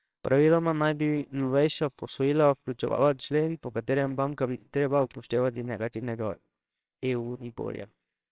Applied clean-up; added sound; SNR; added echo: neural separator model SepFormer WHAMR!.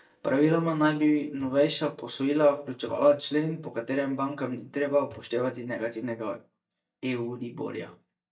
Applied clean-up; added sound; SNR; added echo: neural mask model DeepFilterNet 3.